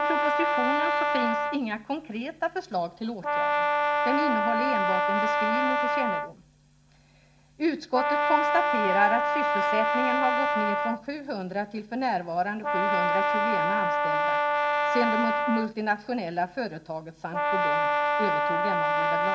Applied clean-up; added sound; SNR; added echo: none; Brass instrument; -4 dB; reverberation time 0.3 s.